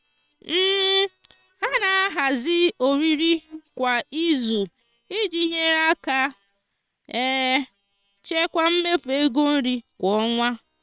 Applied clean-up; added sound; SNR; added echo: neural separator model SepFormer WHAM!.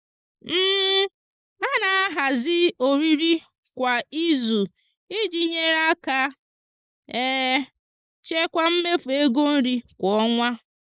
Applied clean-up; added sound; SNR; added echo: neural mask model Resemble Enhance denoiser.